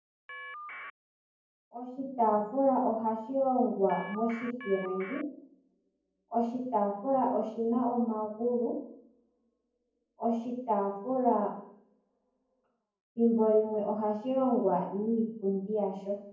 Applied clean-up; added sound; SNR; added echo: none; Telephone; 12 dB; reverberation time 0.9 s.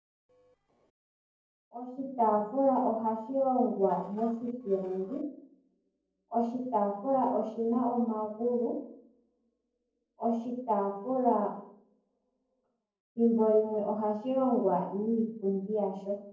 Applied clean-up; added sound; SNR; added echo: neural separator model SepFormer DNS4.